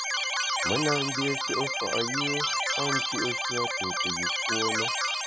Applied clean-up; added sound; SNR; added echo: none; Keyboard (musical); -5 dB; none.